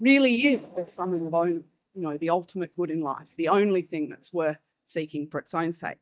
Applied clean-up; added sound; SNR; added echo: neural mask model DeepFilterNet 3.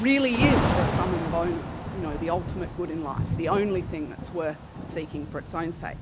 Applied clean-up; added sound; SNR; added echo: none; Thunder / Rain; 1 dB; none.